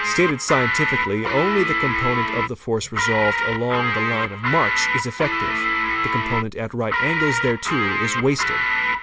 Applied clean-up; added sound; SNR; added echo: none; Guitar; -1 dB; none.